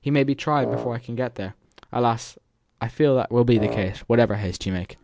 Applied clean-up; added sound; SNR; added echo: none; Wind instrument, woodwind instrument; 8 dB; none.